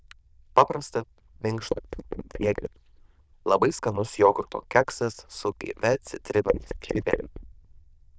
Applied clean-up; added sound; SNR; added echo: neural diffusion model UNIVERSE++.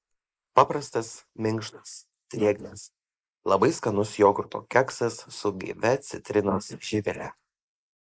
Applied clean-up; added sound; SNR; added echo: neural mask model Resemble Enhance denoiser.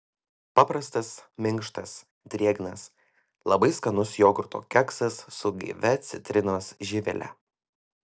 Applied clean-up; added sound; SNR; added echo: none; none; none; none.